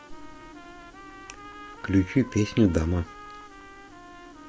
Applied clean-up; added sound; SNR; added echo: none; Trumpet; 18 dB; none.